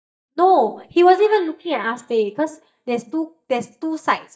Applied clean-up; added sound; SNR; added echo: neural mask model DeepFilterNet 3.